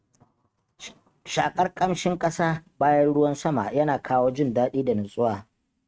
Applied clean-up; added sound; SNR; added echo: neural mask model RNNoise.